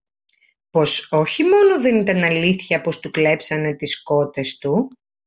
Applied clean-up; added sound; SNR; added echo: none; none; none; none.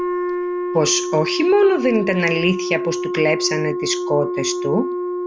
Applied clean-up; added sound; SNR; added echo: none; Wind instrument, woodwind instrument; 3 dB; none.